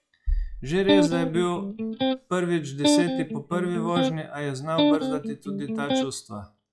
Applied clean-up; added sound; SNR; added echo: classical method log-MMSE.